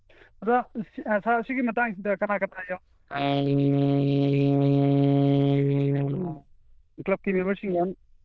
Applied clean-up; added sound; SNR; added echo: neural diffusion model UNIVERSE++.